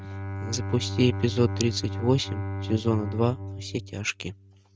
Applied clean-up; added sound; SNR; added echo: neural mask model RNNoise.